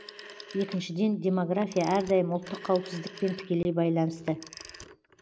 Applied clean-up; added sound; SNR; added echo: none; Telephone; 18 dB; none.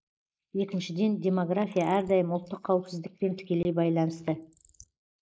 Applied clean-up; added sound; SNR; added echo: neural mask model Resemble Enhance denoiser.